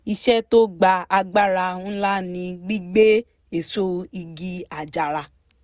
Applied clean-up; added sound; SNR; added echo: none; none; none; none.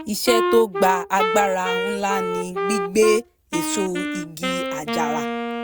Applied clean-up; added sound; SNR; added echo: none; Wind instrument, woodwind instrument; 2 dB; none.